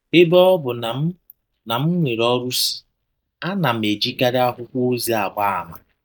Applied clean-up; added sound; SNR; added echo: neural mask model DeepFilterNet 3.